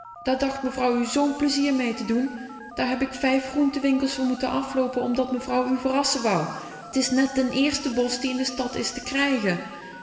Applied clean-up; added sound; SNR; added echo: none; Telephone; 18 dB; reverberation time 2.7 s.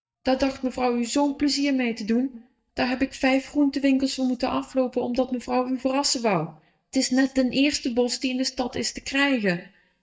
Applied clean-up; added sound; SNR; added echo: neural mask model DeepFilterNet 3.